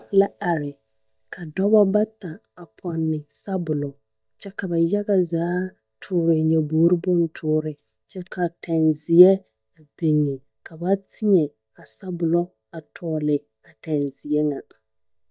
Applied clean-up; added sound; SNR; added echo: neural mask model DeepFilterNet 3.